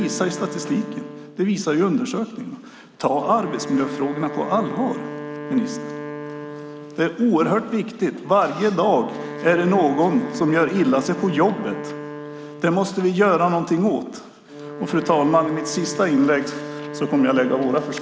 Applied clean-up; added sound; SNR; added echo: none; Wind instrument, woodwind instrument; 12 dB; none.